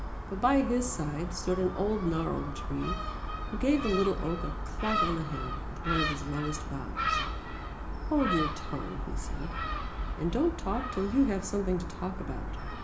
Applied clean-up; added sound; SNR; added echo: none; Gull, seagull; 2 dB; reverberation time 0.4 s.